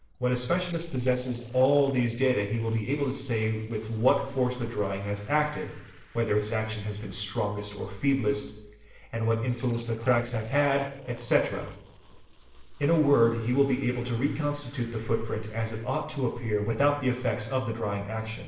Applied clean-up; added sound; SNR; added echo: neural separator model SepFormer DNS4.